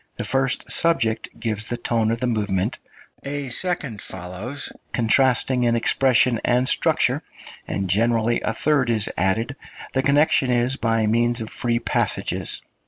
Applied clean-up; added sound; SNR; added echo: none; none; none; none.